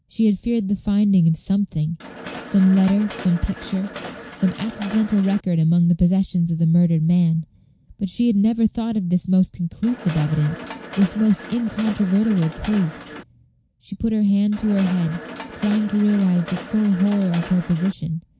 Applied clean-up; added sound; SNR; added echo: none; Mechanisms; 14 dB; none.